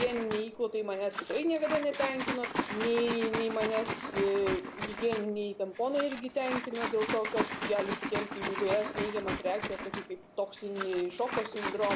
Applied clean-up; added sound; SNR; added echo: none; Liquid; 5 dB; none.